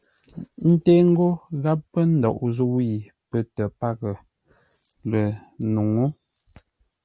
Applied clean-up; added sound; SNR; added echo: none; none; none; none.